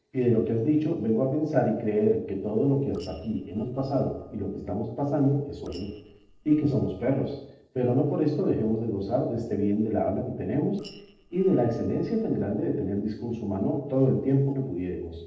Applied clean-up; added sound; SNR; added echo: neural separator model SepFormer DNS4.